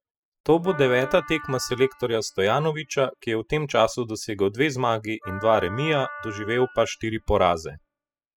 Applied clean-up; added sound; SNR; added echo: classical method spectral subtraction.